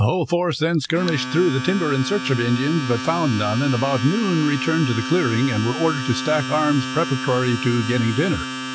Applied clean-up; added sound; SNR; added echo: none; Domestic sounds, home sounds; 8 dB; none.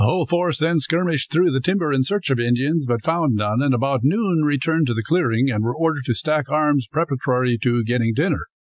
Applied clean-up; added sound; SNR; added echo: none; none; none; none.